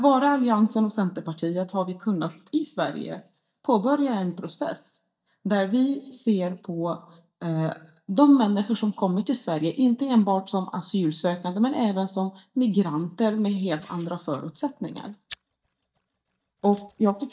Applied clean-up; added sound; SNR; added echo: neural mask model DeepFilterNet 3.